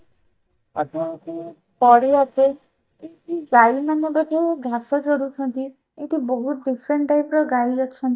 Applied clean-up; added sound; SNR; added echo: neural mask model DeepFilterNet 3.